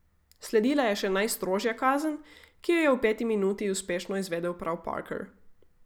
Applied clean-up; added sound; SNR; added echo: none; none; none; none.